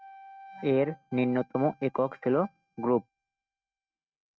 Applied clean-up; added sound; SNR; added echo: neural mask model RNNoise.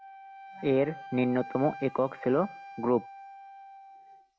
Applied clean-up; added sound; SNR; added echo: none; Wind instrument, woodwind instrument; 15 dB; none.